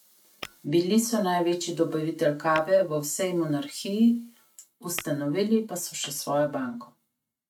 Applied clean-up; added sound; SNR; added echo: neural mask model RNNoise.